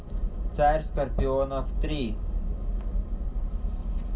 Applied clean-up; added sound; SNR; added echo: none; none; none; reverberation time 0.2 s.